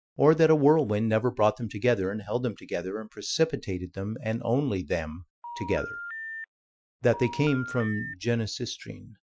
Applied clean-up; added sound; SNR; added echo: classical method Wiener filter.